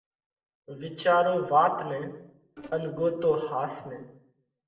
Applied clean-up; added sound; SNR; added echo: neural separator model SepFormer DNS4.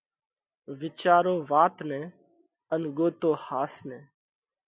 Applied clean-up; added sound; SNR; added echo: none; none; none; none.